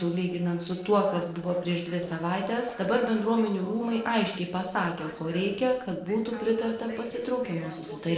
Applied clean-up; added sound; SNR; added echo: neural separator model SepFormer DNS4.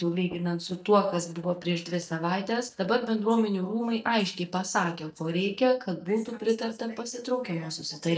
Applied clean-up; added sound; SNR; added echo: neural mask model DeepFilterNet 3.